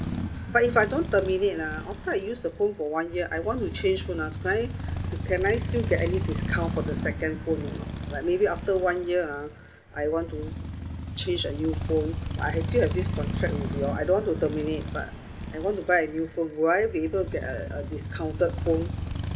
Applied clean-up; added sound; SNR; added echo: none; Motorcycle; 5 dB; none.